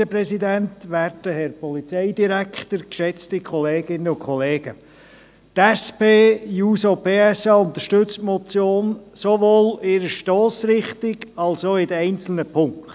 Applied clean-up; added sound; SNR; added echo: none; none; none; none.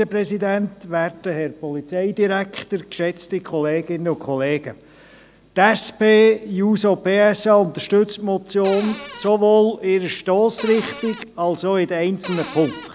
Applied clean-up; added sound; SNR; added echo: none; Cupboard open or close; 14 dB; none.